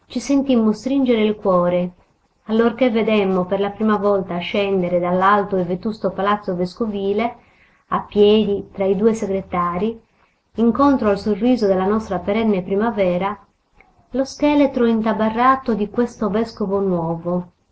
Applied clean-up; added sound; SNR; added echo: none; none; none; none.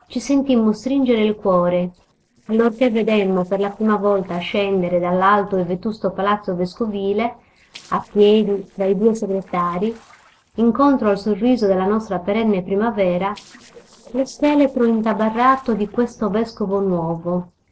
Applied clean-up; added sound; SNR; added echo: neural separator model SepFormer DNS4.